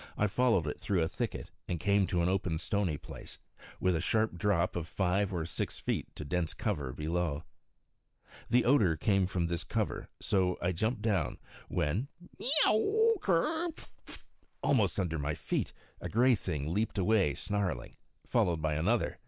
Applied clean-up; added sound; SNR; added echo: none; none; none; none.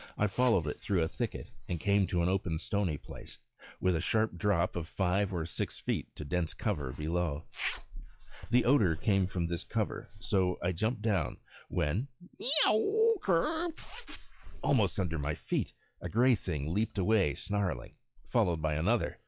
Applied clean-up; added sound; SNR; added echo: classical method log-MMSE.